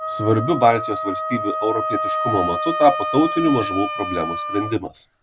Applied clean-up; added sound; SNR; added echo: none; Wind instrument, woodwind instrument; 4 dB; none.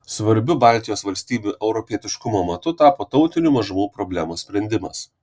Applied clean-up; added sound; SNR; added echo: none; none; none; none.